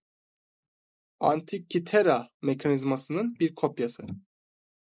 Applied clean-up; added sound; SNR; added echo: neural mask model Resemble Enhance denoiser.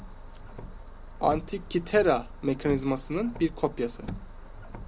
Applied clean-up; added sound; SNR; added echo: none; Car; 11 dB; none.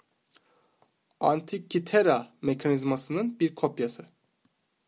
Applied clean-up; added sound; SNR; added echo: none; none; none; none.